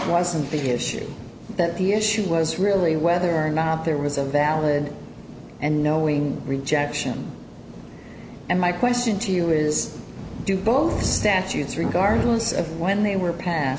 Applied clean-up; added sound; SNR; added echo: none; none; none; none.